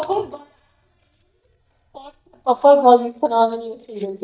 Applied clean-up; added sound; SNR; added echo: neural mask model DeepFilterNet 3.